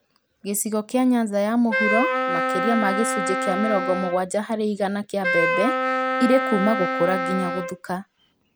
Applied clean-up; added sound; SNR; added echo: none; Wind instrument, woodwind instrument; 1 dB; none.